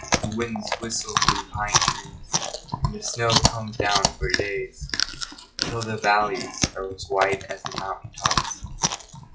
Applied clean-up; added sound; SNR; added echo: classical method log-MMSE.